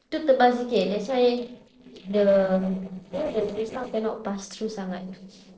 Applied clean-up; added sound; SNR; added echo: neural separator model SepFormer DNS4.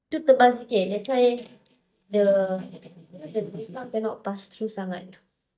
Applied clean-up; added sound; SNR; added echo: neural mask model DeepFilterNet 3.